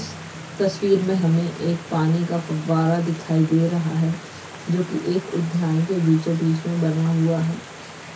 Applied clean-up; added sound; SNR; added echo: none; Stream; 17 dB; reverberation time 0.3 s.